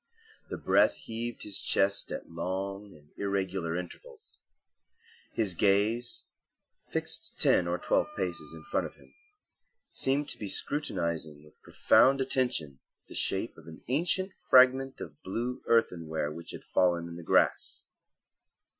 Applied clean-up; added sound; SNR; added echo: classical method Wiener filter.